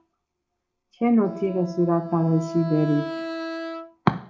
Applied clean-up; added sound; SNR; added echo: none; Wind instrument, woodwind instrument; 10 dB; reverberation time 0.3 s.